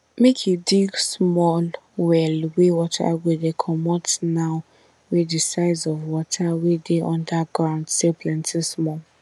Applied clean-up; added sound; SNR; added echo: none; none; none; none.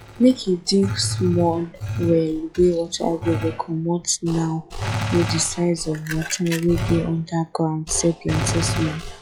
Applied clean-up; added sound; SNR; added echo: classical method log-MMSE.